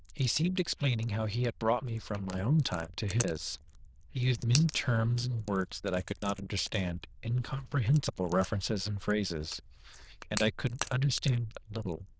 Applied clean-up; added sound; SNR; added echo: neural diffusion model UNIVERSE++.